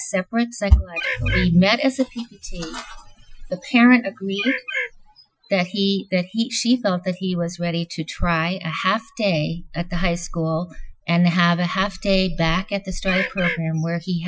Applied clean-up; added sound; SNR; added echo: classical method Wiener filter.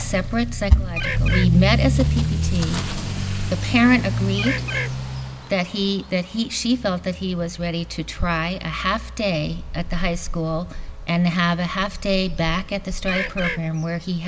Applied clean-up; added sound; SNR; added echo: none; Accelerating, revving, vroom / Motor vehicle (road) + Bird; 3 dB; none.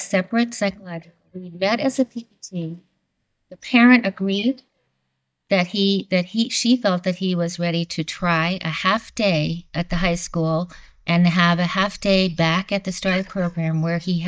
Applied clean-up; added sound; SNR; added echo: neural mask model DeepFilterNet 3.